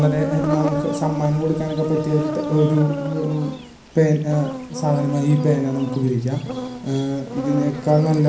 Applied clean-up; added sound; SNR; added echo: none; Insect; 8 dB; reverberation time 0.6 s.